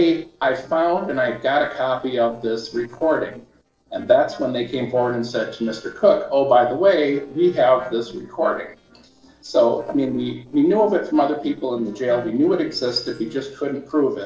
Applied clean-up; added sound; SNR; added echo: neural separator model SepFormer DNS4.